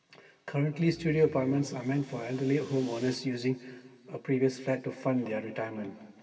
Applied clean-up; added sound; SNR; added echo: none; Accelerating, revving, vroom / Car; 20 dB; reverberation time 1.9 s.